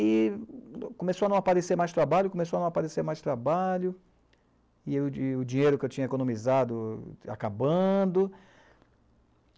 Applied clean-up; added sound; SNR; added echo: none; none; none; none.